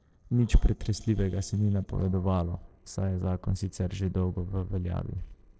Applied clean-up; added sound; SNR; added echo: neural separator model SepFormer DNS4.